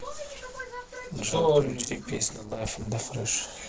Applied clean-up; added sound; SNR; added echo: neural separator model SepFormer DNS4.